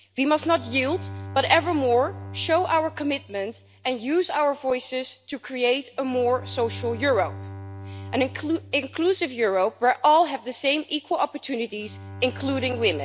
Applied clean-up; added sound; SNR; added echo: none; Bowed string instrument; 15 dB; none.